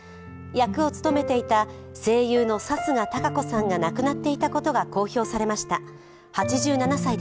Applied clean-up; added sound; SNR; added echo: none; none; none; none.